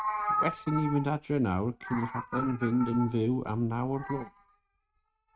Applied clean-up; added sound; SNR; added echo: neural mask model RNNoise.